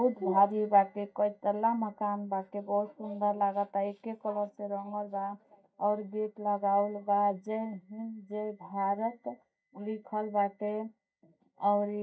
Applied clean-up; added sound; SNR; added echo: neural mask model DeepFilterNet 3.